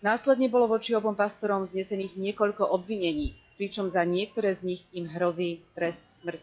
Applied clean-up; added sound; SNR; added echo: classical method log-MMSE.